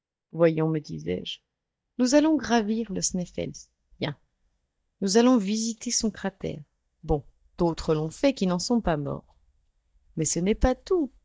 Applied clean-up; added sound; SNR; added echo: neural mask model DeepFilterNet 3.